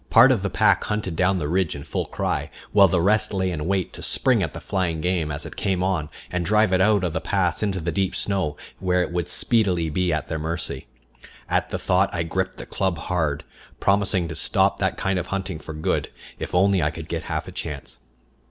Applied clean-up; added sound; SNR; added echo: none; none; none; none.